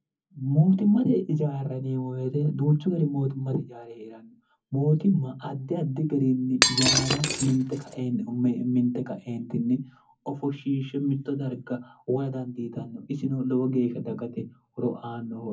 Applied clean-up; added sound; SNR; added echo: none; Shatter; 0 dB; reverberation time 0.3 s.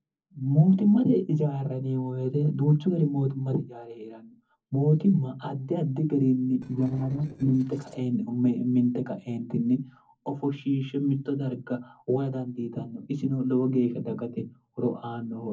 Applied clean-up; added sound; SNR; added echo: neural separator model SepFormer DNS4.